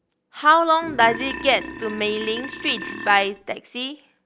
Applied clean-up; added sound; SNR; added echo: none; Burping, eructation; 11 dB; none.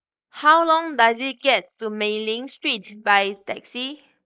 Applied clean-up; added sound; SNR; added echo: neural mask model Resemble Enhance denoiser.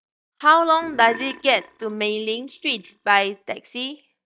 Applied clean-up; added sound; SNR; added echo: neural mask model DeepFilterNet 3.